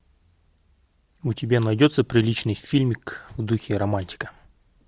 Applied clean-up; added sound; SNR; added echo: none; none; none; none.